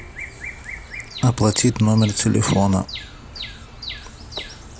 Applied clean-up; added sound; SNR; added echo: none; Bird vocalization, bird call, bird song; 13 dB; none.